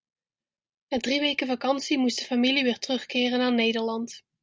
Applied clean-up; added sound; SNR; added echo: none; none; none; none.